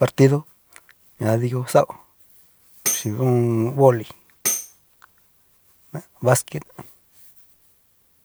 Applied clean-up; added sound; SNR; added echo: none; Tambourine; 8 dB; none.